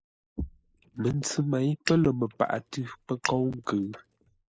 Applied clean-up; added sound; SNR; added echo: neural mask model Resemble Enhance denoiser.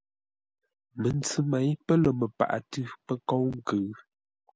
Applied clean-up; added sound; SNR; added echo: none; none; none; none.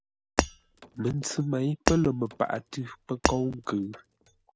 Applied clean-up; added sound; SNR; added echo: none; Shatter; 3 dB; none.